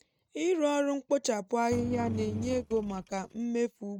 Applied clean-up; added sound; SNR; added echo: neural mask model RNNoise.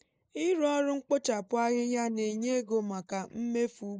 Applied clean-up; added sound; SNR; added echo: neural mask model Resemble Enhance denoiser.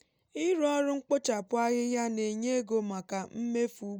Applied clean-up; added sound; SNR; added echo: none; none; none; none.